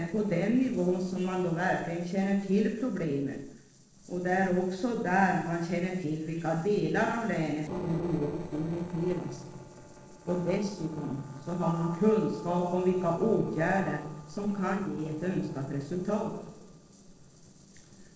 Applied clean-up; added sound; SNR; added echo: neural separator model SepFormer DNS4.